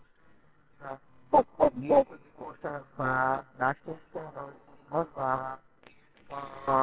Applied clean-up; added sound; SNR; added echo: neural separator model SepFormer WHAMR!.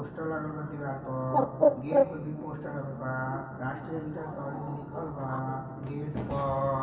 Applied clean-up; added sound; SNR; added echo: none; Bird; -1 dB; reverberation time 2.3 s.